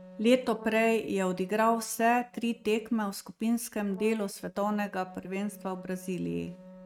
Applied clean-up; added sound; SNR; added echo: neural mask model RNNoise.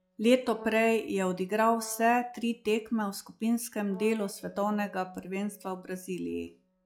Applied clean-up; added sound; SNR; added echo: classical method log-MMSE.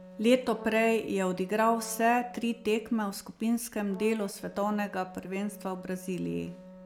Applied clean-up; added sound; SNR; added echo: none; Brass instrument + Wind instrument, woodwind instrument; 18 dB; none.